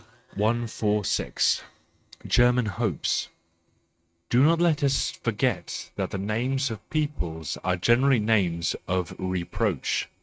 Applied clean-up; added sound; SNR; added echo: neural mask model RNNoise.